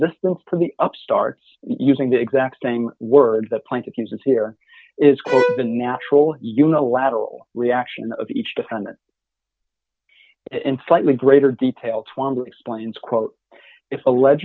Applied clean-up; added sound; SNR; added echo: none; Bowed string instrument; 6 dB; none.